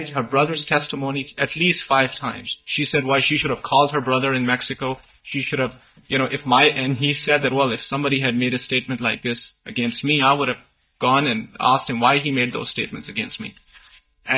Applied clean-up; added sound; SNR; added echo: neural mask model DeepFilterNet 3.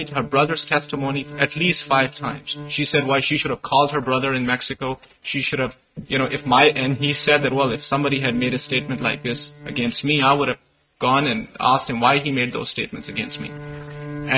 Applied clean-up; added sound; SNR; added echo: neural mask model RNNoise.